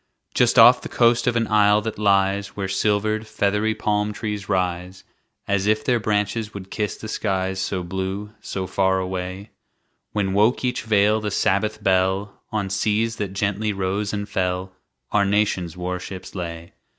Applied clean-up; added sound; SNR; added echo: none; none; none; none.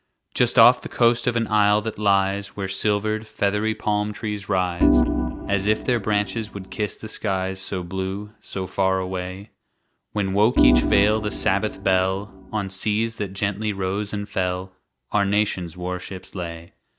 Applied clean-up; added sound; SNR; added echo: none; Organ; 0 dB; none.